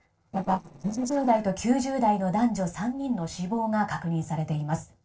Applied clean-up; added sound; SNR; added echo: neural separator model SepFormer DNS4.